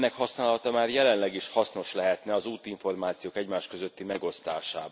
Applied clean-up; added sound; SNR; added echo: none; none; none; none.